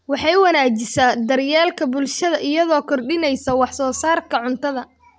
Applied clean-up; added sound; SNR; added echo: none; none; none; none.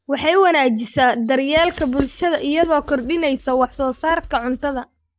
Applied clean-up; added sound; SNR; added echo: neural mask model DeepFilterNet 3.